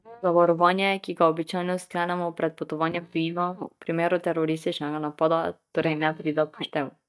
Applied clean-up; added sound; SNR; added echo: neural mask model DeepFilterNet 3.